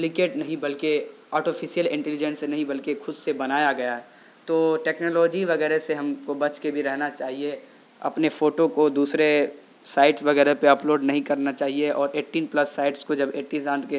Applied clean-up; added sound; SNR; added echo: none; none; none; none.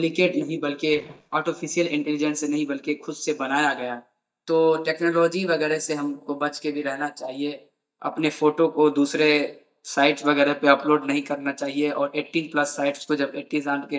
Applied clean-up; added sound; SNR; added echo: neural mask model DeepFilterNet 3.